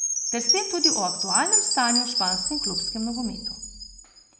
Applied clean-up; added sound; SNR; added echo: none; Chime; -4 dB; none.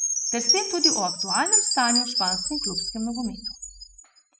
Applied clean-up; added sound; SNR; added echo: classical method spectral subtraction.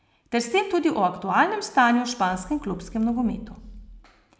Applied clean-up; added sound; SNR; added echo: none; none; none; none.